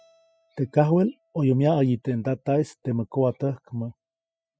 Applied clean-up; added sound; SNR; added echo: classical method spectral subtraction.